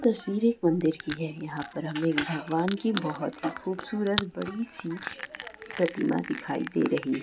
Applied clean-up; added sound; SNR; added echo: none; Crushing; 10 dB; none.